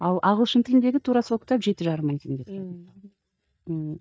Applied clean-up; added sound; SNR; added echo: neural mask model DeepFilterNet 3.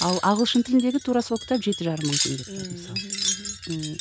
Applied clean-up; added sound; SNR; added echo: none; Wind chime; 7 dB; none.